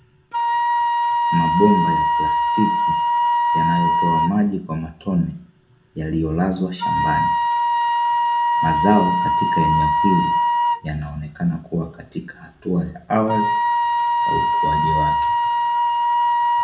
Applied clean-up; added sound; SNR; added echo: none; Wind instrument, woodwind instrument; -4 dB; reverberation time 0.3 s.